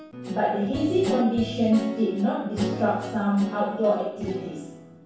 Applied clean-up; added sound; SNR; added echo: none; Guitar; 8 dB; reverberation time 0.7 s.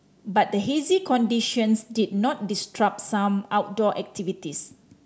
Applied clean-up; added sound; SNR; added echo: none; none; none; none.